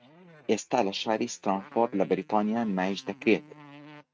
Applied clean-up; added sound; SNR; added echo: neural mask model RNNoise.